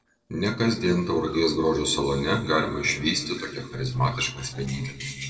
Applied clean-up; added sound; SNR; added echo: neural separator model SepFormer DNS4.